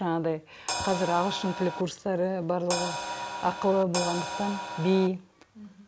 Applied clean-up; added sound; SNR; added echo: none; Crash cymbal; 5 dB; none.